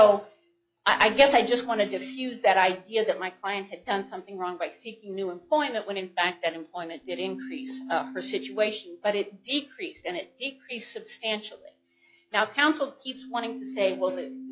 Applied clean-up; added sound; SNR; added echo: classical method log-MMSE.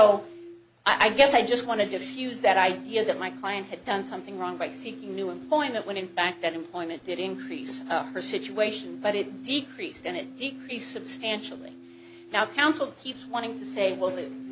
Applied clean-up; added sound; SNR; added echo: none; Keyboard (musical); 14 dB; none.